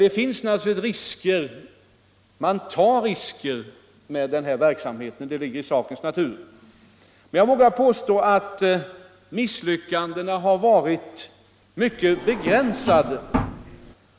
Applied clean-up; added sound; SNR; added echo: none; Drawer open or close; 7 dB; none.